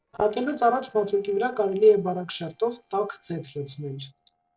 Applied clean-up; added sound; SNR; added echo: neural separator model SepFormer DNS4.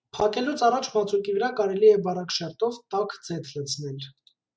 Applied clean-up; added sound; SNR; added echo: none; none; none; none.